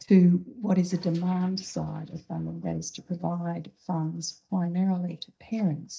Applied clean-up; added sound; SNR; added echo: neural mask model DeepFilterNet 3.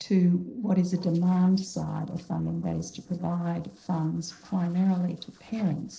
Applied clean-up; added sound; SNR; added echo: neural separator model SepFormer DNS4.